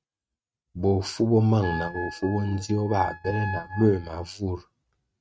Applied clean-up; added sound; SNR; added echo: neural mask model RNNoise.